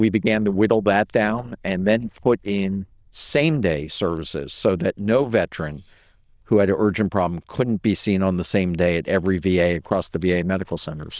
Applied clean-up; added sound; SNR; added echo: neural diffusion model UNIVERSE++.